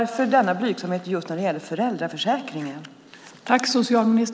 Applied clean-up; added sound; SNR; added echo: none; none; none; none.